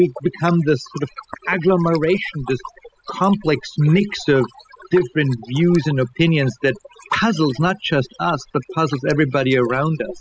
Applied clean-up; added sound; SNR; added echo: classical method spectral subtraction.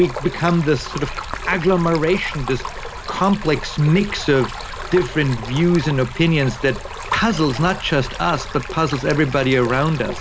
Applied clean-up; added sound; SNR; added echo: none; Stream; 10 dB; none.